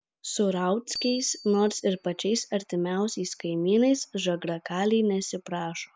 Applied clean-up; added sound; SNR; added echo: none; Bicycle bell; 17 dB; none.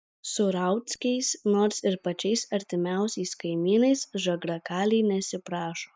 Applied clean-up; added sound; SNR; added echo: neural mask model DeepFilterNet 3.